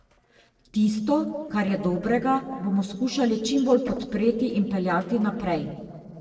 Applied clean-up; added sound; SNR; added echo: neural separator model SepFormer DNS4.